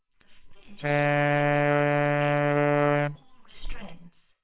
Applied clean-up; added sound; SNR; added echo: neural separator model SepFormer WHAMR!.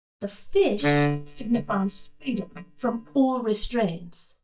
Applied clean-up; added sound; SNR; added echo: neural mask model DeepFilterNet 3.